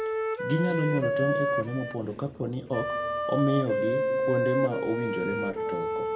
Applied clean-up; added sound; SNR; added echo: none; Wind instrument, woodwind instrument; -1 dB; reverberation time 1.6 s.